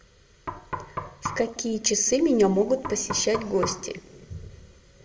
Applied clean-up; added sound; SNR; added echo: none; Knock; 11 dB; reverberation time 0.6 s.